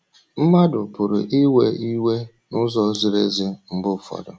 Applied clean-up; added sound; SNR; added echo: none; none; none; none.